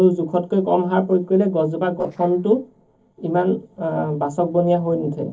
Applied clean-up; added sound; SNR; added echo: neural separator model SepFormer DNS4.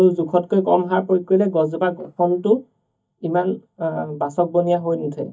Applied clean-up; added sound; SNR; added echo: neural mask model DeepFilterNet 3.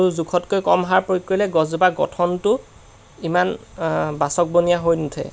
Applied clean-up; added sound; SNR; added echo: none; none; none; none.